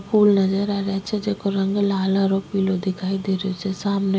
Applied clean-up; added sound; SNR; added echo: none; none; none; none.